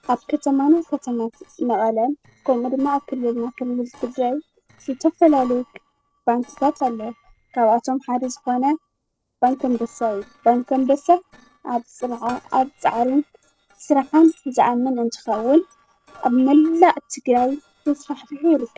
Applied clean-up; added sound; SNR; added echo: neural separator model SepFormer DNS4.